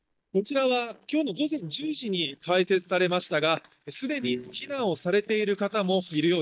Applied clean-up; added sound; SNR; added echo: neural mask model DeepFilterNet 3.